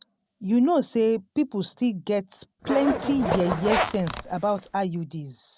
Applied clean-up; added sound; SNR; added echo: none; Zipper (clothing); 3 dB; none.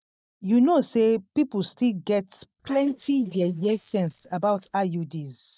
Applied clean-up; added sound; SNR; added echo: neural mask model DeepFilterNet 3.